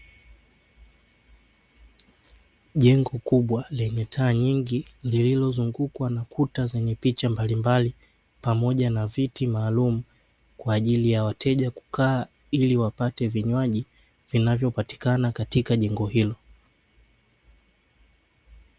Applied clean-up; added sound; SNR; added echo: none; none; none; none.